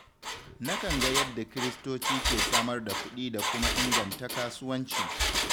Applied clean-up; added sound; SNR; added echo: none; Engine; -4 dB; none.